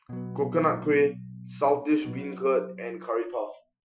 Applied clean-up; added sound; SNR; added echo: classical method Wiener filter.